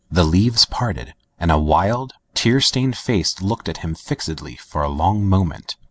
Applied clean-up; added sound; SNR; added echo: none; none; none; none.